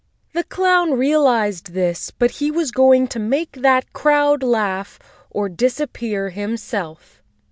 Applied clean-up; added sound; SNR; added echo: none; none; none; none.